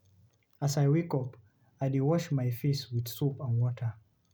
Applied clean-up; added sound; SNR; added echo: none; none; none; none.